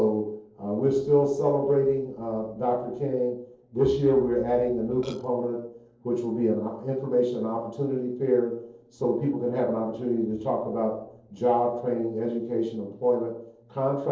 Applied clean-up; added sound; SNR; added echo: neural separator model SepFormer DNS4.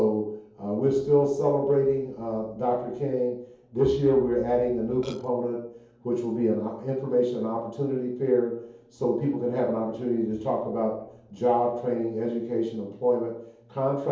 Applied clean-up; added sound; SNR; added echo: none; Burping, eructation; 18 dB; reverberation time 0.7 s.